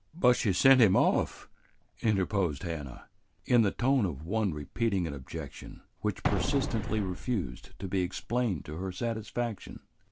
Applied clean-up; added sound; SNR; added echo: none; Explosion; 4 dB; none.